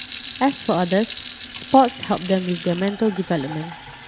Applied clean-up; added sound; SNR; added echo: none; Fill (with liquid) / Sink (filling or washing); 14 dB; none.